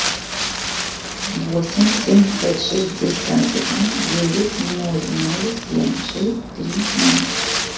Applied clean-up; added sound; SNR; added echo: none; Wind; 4 dB; reverberation time 0.6 s.